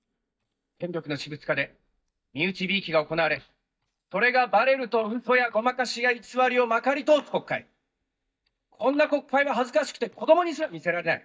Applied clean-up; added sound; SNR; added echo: neural mask model DeepFilterNet 3.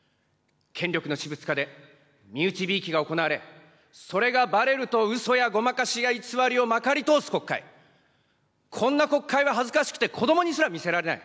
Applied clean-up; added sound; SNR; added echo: none; none; none; none.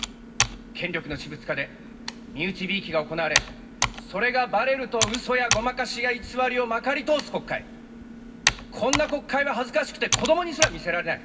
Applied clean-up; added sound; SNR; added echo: none; Computer keyboard; 4 dB; reverberation time 0.4 s.